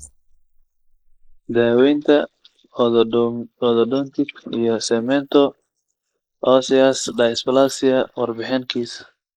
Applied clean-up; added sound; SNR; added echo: neural mask model Resemble Enhance denoiser.